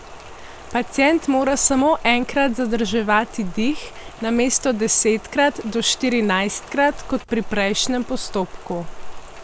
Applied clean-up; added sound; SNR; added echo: none; Rain; 11 dB; none.